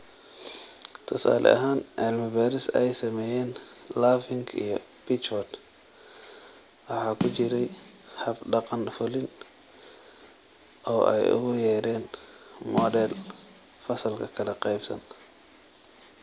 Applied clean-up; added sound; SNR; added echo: none; Snare drum; 9 dB; none.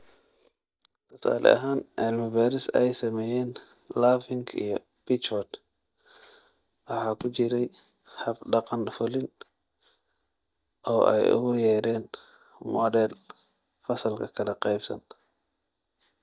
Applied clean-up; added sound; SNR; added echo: neural mask model DeepFilterNet 3.